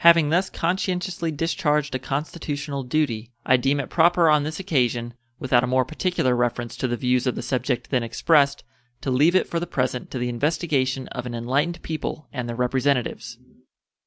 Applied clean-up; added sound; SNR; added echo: none; none; none; none.